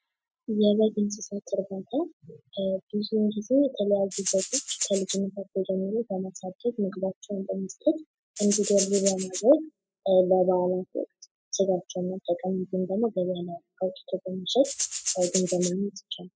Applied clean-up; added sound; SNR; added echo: classical method spectral subtraction.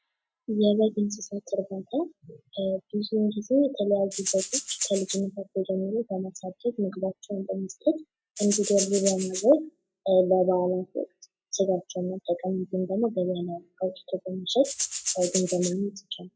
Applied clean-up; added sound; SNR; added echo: classical method log-MMSE.